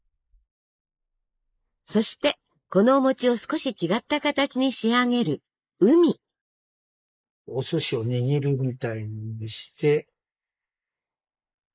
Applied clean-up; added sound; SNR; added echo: neural mask model Resemble Enhance denoiser.